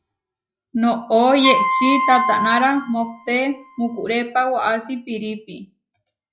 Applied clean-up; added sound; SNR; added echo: classical method log-MMSE.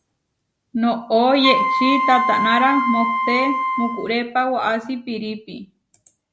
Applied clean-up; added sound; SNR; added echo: none; Wind instrument, woodwind instrument; 0 dB; none.